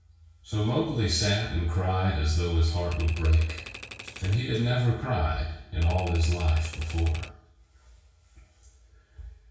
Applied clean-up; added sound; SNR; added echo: none; Typewriter; 15 dB; reverberation time 0.6 s.